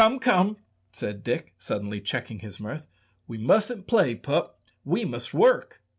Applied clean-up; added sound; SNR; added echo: none; none; none; none.